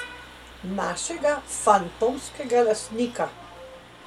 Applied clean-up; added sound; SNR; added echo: none; Vehicle horn, car horn, honking; 17 dB; none.